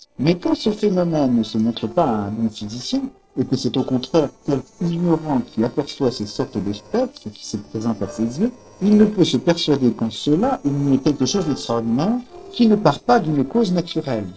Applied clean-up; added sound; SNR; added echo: neural separator model SepFormer DNS4.